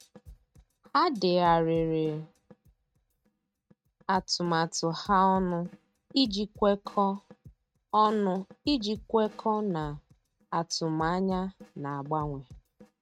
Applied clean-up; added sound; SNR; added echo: neural mask model RNNoise.